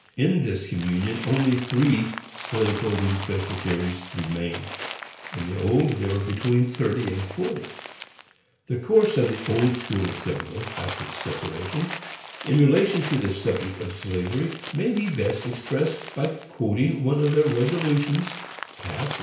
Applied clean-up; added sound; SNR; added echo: none; Crumpling, crinkling; 12 dB; reverberation time 0.5 s.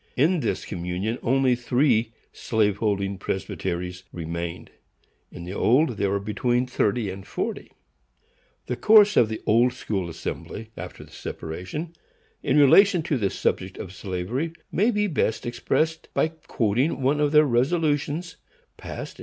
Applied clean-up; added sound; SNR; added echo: none; none; none; none.